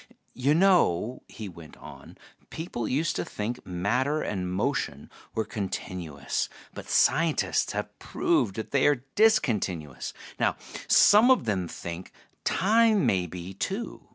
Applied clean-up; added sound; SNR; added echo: none; none; none; none.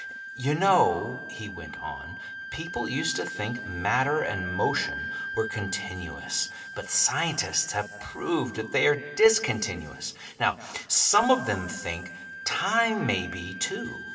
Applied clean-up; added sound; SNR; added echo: none; Wind instrument, woodwind instrument; 11 dB; reverberation time 1.8 s.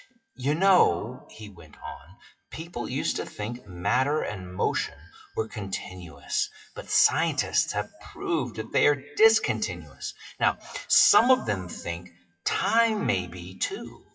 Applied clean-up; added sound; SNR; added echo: classical method WPE with log-MMSE.